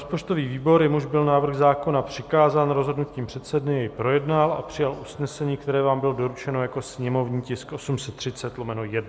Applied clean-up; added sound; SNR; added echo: none; none; none; none.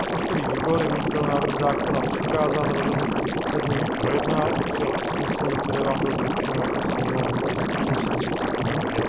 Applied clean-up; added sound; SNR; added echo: none; Liquid; -4 dB; none.